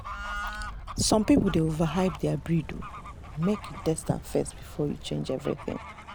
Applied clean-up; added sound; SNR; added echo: none; Wind + Bird / Fowl; 10 dB; none.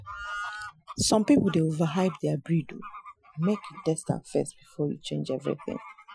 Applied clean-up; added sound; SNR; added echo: classical method Wiener filter.